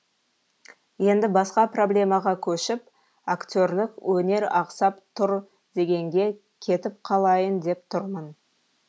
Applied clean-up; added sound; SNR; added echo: none; none; none; none.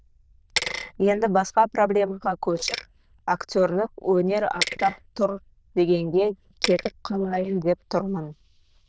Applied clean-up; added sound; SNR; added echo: neural diffusion model UNIVERSE++.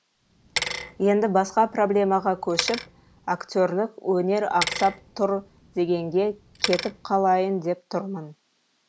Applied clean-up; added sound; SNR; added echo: none; Bicycle; 10 dB; none.